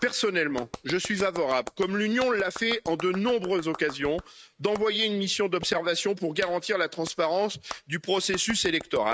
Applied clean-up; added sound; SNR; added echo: neural mask model RNNoise.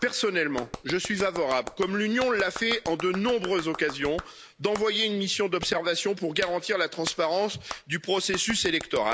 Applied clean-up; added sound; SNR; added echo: none; Clapping; 14 dB; none.